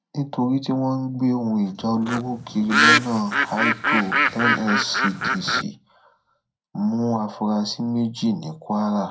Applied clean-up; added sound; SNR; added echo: none; Bird; -2 dB; reverberation time 0.2 s.